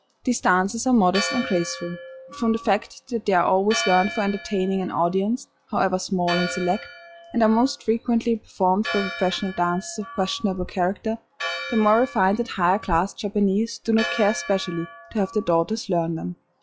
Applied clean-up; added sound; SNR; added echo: classical method log-MMSE.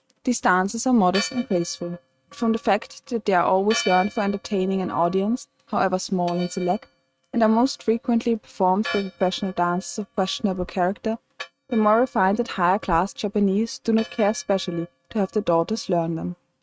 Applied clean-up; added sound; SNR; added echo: neural mask model RNNoise.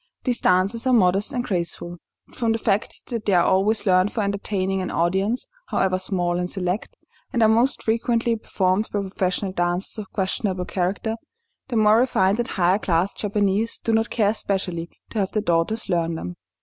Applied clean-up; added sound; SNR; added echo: none; none; none; none.